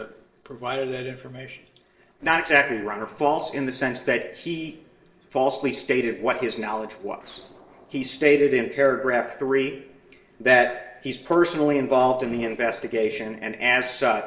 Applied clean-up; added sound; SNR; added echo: neural separator model SepFormer DNS4.